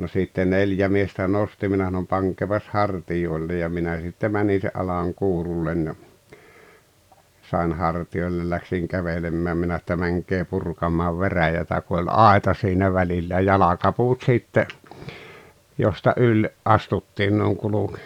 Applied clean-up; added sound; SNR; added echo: none; none; none; none.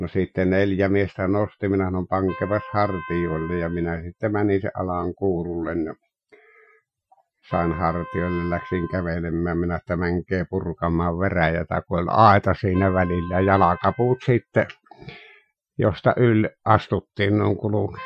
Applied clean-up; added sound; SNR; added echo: classical method Wiener filter.